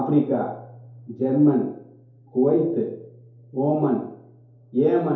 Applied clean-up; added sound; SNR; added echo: none; none; none; reverberation time 2.4 s.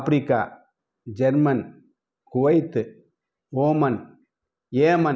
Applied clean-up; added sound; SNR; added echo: none; none; none; none.